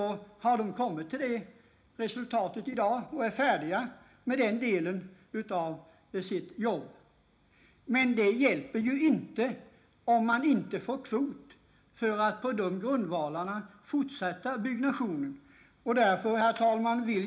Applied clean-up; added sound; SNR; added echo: none; none; none; reverberation time 0.4 s.